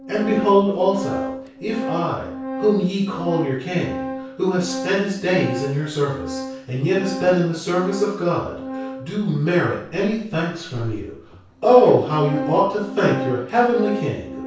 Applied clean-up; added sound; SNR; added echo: none; Organ; 10 dB; reverberation time 0.6 s.